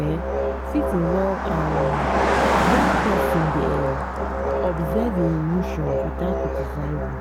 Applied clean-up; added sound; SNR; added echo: none; Musical instrument + Car passing by; -3 dB; none.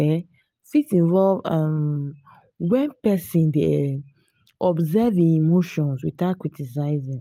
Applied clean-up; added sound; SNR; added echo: none; none; none; none.